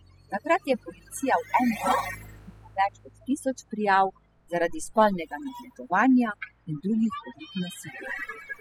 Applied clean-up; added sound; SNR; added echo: classical method spectral subtraction.